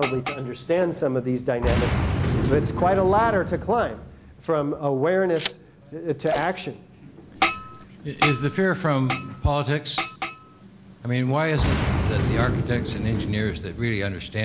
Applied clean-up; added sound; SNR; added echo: none; Boom; 3 dB; none.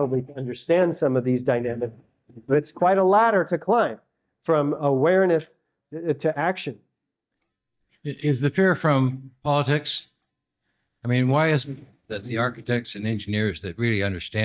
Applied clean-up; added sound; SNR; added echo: neural mask model DeepFilterNet 3.